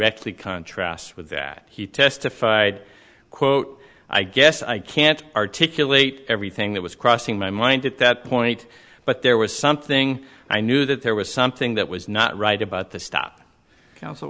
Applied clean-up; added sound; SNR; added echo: none; none; none; none.